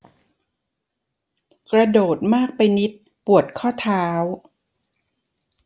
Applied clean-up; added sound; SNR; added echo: none; none; none; none.